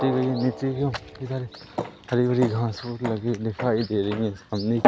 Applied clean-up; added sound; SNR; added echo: none; Drum; 6 dB; none.